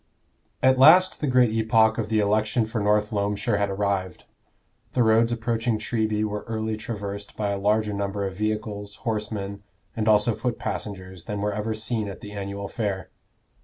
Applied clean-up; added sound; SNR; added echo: none; none; none; none.